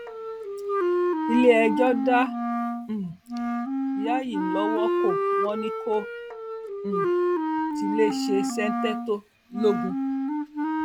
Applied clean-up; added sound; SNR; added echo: none; Wind instrument, woodwind instrument; -1 dB; none.